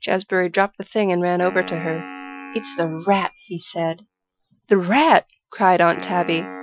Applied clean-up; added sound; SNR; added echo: classical method Wiener filter.